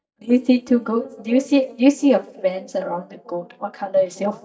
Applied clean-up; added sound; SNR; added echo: neural mask model DeepFilterNet 3.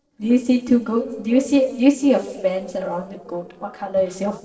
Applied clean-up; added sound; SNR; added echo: neural separator model SepFormer DNS4.